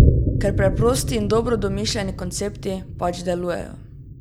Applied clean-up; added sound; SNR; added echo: none; Boom; -2 dB; none.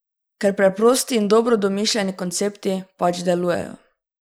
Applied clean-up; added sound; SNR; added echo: neural mask model Resemble Enhance denoiser.